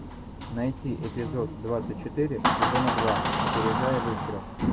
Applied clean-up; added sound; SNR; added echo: none; Door; -2 dB; none.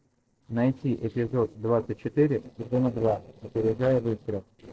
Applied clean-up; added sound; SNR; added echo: neural separator model SepFormer DNS4.